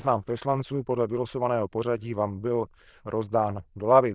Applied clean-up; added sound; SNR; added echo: neural diffusion model UNIVERSE++.